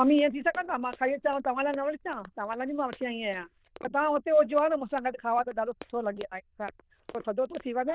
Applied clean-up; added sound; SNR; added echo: neural diffusion model UNIVERSE++.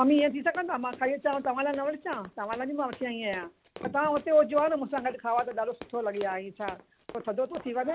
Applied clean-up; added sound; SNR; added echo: none; Run; 18 dB; none.